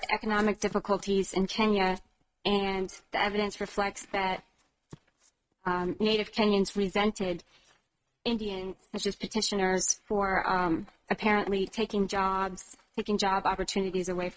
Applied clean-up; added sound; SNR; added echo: neural mask model RNNoise.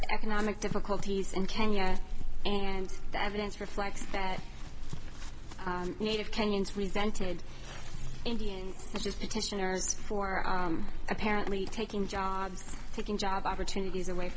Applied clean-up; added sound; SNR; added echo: none; Chewing, mastication / Livestock, farm animals, working animals; -4 dB; none.